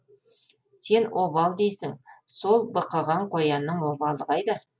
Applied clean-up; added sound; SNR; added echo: none; none; none; none.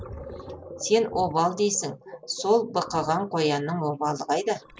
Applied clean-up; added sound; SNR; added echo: none; Gurgling; 17 dB; none.